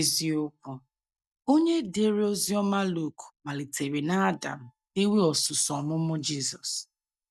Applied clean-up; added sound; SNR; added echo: neural mask model DeepFilterNet 3.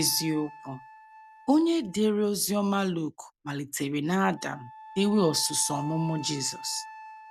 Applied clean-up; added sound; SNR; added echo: none; Wind instrument, woodwind instrument; 17 dB; none.